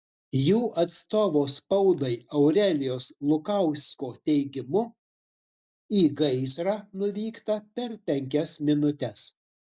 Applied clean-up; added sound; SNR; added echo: none; none; none; none.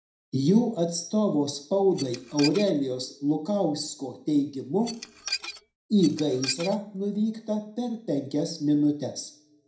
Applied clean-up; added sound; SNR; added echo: none; Dishes, pots, and pans / Glass; 10 dB; reverberation time 0.4 s.